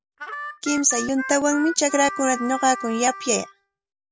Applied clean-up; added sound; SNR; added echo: none; Harmonica; 11 dB; none.